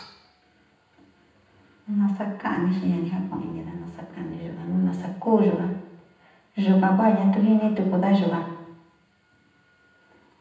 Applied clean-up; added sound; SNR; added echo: none; none; none; reverberation time 0.8 s.